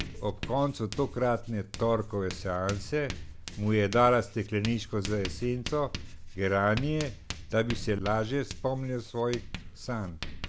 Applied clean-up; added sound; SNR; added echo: none; Writing; 10 dB; none.